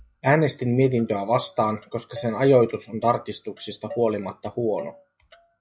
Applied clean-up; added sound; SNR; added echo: classical method log-MMSE.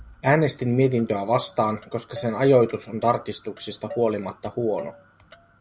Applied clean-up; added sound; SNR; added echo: none; Motor vehicle (road); 19 dB; none.